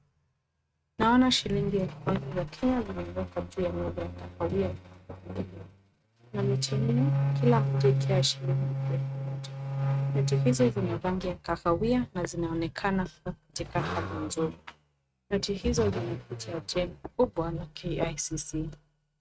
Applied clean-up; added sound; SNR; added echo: neural mask model RNNoise.